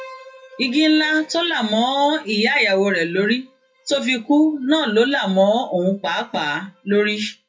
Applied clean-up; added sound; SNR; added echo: classical method WPE with log-MMSE.